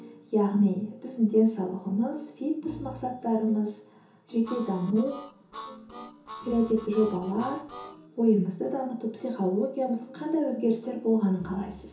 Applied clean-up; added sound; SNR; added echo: none; Harmonica; 16 dB; reverberation time 0.6 s.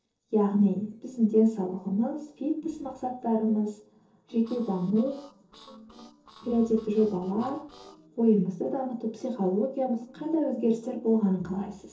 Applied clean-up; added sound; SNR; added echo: neural separator model SepFormer DNS4.